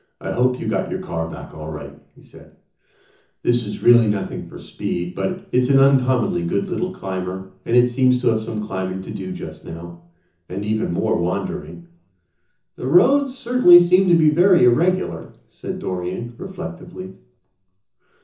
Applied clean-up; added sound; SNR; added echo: none; none; none; reverberation time 0.6 s.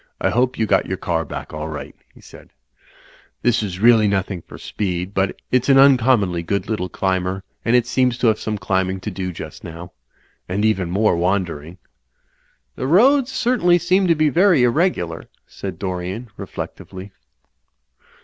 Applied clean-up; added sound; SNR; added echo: none; none; none; none.